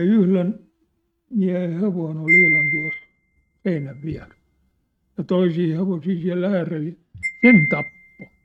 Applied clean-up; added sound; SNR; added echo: neural mask model RNNoise.